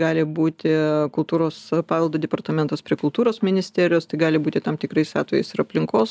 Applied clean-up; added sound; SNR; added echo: none; none; none; none.